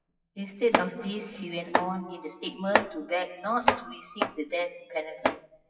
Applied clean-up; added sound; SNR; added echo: classical method WPE with log-MMSE.